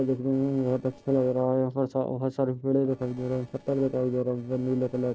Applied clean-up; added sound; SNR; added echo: neural separator model SepFormer DNS4.